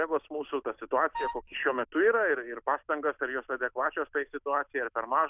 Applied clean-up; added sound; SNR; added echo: neural diffusion model UNIVERSE++.